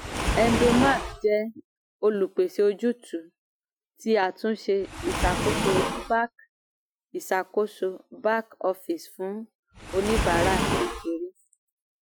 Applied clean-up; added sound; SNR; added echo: classical method Wiener filter.